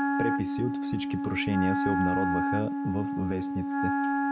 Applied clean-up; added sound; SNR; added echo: none; Wind instrument, woodwind instrument; -4 dB; none.